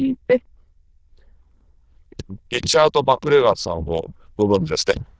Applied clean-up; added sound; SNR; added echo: neural diffusion model UNIVERSE++.